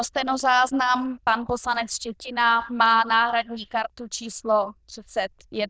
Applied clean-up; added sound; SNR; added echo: neural diffusion model UNIVERSE++.